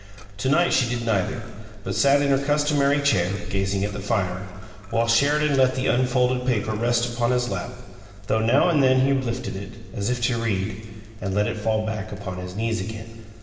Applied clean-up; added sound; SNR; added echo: none; Liquid; 19 dB; reverberation time 2.0 s.